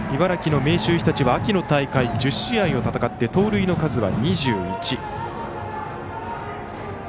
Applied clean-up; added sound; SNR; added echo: none; none; none; none.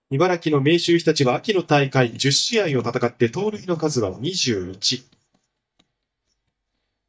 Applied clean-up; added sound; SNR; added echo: neural mask model DeepFilterNet 3.